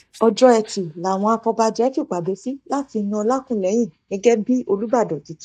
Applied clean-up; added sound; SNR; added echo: neural mask model DeepFilterNet 3.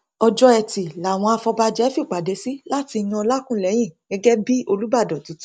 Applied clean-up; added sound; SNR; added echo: none; none; none; none.